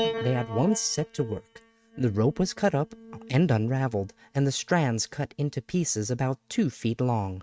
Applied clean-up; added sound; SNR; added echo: neural mask model RNNoise.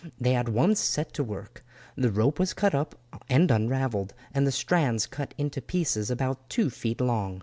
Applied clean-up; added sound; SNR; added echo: none; none; none; none.